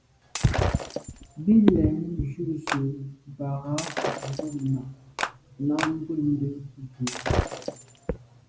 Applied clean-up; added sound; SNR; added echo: none; Shatter + Clapping; 6 dB; none.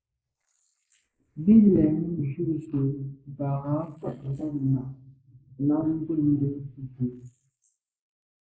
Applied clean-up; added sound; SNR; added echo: neural mask model Resemble Enhance denoiser.